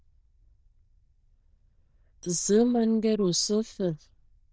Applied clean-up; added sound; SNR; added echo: neural diffusion model UNIVERSE++.